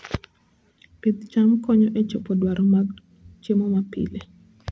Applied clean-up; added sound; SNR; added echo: none; none; none; none.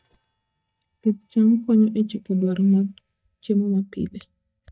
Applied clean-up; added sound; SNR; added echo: neural mask model DeepFilterNet 3.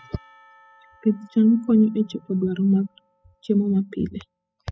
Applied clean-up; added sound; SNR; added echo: classical method spectral subtraction.